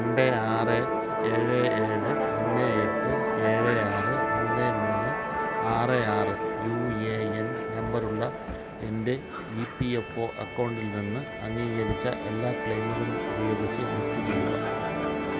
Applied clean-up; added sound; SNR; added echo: none; Musical instrument; -1 dB; none.